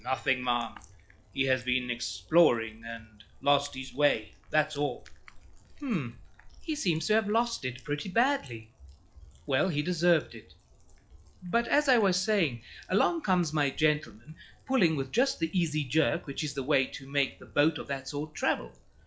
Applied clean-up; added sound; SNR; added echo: classical method log-MMSE.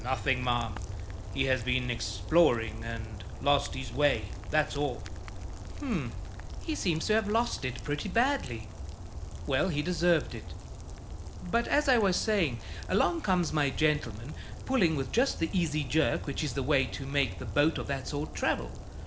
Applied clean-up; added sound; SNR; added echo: none; Rain; 8 dB; none.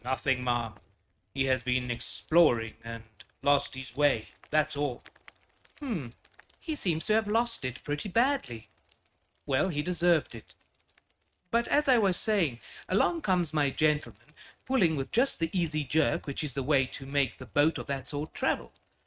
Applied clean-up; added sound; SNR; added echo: neural mask model RNNoise.